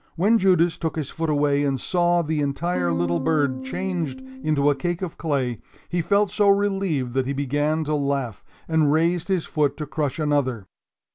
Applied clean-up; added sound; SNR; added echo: none; Electric guitar / Strum; 8 dB; none.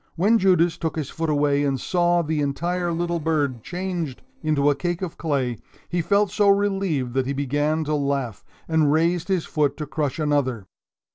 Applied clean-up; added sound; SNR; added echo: neural separator model SepFormer DNS4.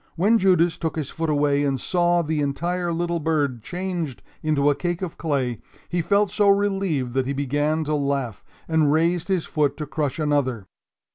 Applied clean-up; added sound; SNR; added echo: none; none; none; none.